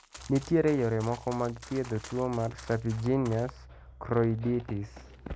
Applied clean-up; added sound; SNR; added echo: none; Run; 20 dB; none.